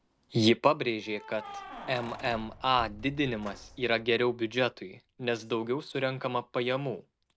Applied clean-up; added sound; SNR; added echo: none; Keys jangling; 19 dB; none.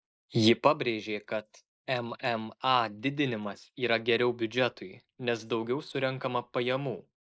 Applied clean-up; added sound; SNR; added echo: neural mask model Resemble Enhance denoiser.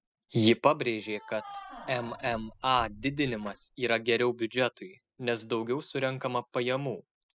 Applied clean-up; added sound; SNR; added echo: classical method spectral subtraction.